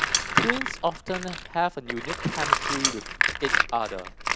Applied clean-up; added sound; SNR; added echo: none; Tools + Cutlery, silverware; -3 dB; none.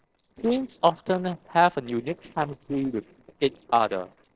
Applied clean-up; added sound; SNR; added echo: neural separator model SepFormer DNS4.